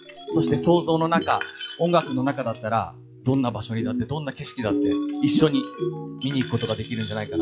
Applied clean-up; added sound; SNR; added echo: classical method log-MMSE.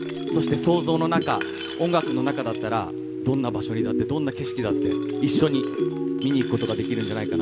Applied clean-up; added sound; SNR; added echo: none; Glass; 16 dB; none.